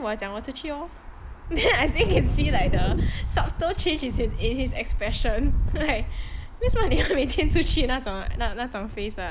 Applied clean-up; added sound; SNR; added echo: none; Wind; -2 dB; none.